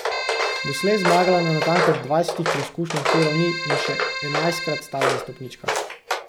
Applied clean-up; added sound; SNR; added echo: none; Keyboard (musical) + Walk, footsteps; 1 dB; none.